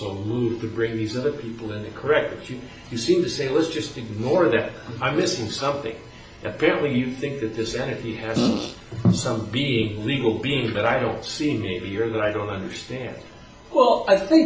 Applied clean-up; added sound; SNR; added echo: none; Fart; -1 dB; reverberation time 0.6 s.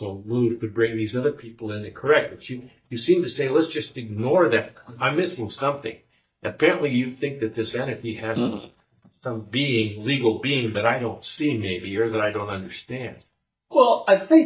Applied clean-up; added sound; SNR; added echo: neural mask model DeepFilterNet 3.